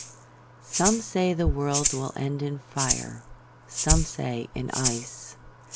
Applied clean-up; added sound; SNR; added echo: none; Rattle (instrument); 4 dB; none.